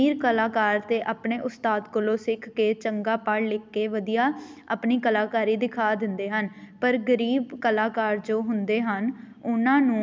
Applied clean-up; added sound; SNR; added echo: none; none; none; none.